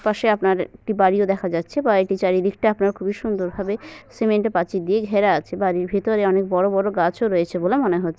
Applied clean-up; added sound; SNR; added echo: none; none; none; none.